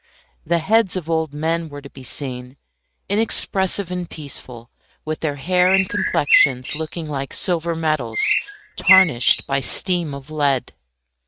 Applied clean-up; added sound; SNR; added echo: neural mask model RNNoise.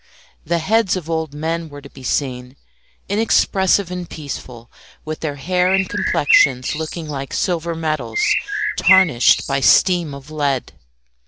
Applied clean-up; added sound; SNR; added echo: none; Bird; -1 dB; none.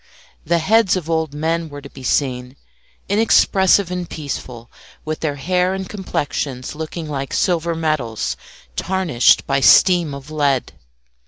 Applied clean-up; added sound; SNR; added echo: none; none; none; none.